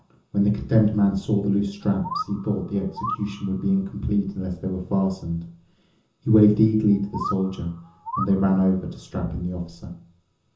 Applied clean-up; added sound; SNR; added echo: none; Bird; 12 dB; reverberation time 0.6 s.